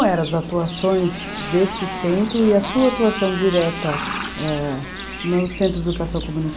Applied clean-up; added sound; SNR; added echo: none; Motorcycle + Livestock, farm animals, working animals; 9 dB; none.